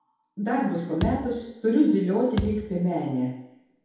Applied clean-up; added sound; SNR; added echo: none; Thump, thud; 10 dB; reverberation time 2.0 s.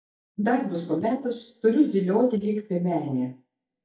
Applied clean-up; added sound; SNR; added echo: neural mask model DeepFilterNet 3.